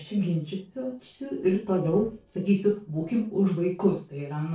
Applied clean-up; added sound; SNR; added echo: neural separator model SepFormer DNS4.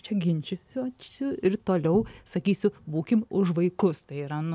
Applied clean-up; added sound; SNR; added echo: none; none; none; none.